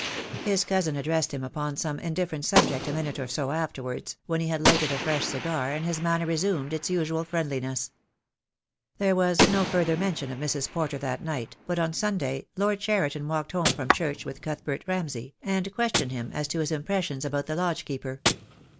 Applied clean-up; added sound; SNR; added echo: none; Tap / Glass + Gunshot, gunfire; 5 dB; none.